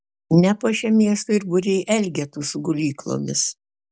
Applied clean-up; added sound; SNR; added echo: none; none; none; none.